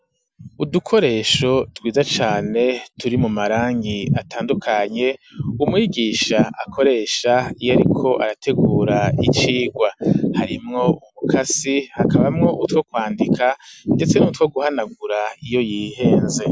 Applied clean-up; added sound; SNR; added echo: none; none; none; none.